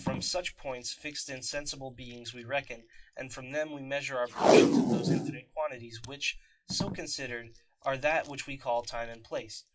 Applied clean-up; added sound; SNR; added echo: classical method WPE with log-MMSE.